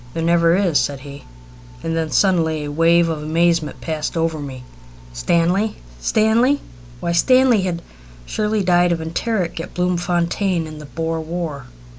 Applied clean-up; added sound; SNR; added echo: none; none; none; none.